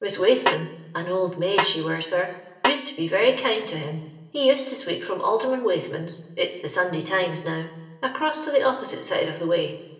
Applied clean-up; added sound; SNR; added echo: none; Snare drum; 5 dB; reverberation time 1.0 s.